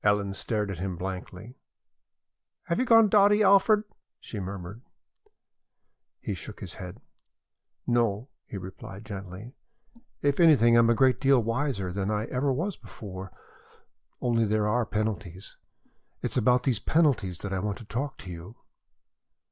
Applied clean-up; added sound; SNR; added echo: none; none; none; none.